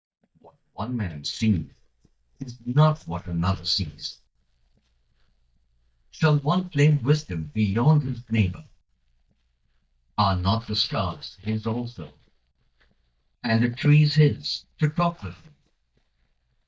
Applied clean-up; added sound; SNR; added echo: neural mask model DeepFilterNet 3.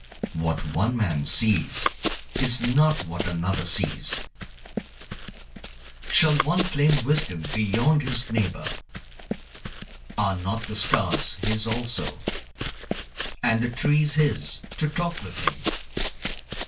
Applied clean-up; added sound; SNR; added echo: none; Run; 5 dB; reverberation time 0.2 s.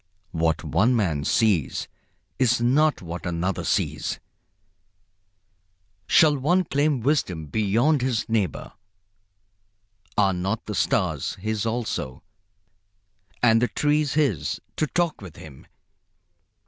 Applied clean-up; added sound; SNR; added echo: none; none; none; none.